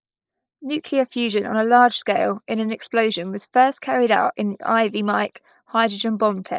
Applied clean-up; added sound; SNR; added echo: neural mask model Resemble Enhance denoiser.